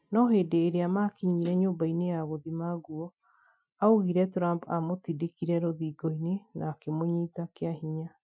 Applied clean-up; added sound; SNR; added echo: classical method Wiener filter.